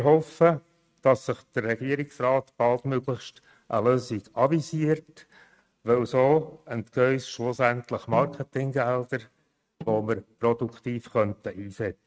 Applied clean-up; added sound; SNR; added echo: neural mask model RNNoise.